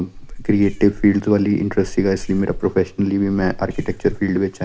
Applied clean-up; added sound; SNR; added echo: none; Meow; 13 dB; none.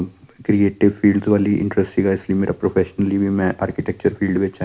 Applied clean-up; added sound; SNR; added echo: none; none; none; none.